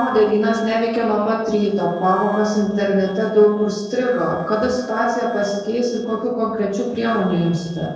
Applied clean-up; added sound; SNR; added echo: neural separator model SepFormer DNS4.